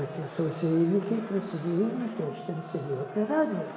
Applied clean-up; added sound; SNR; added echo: none; Crowd; 15 dB; reverberation time 1.6 s.